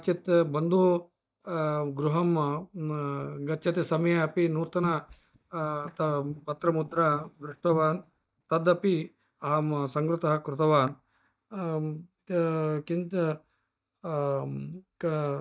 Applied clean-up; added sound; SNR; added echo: neural mask model DeepFilterNet 3.